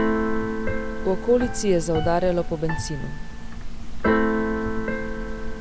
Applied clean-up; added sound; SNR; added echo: none; Keyboard (musical); -2 dB; none.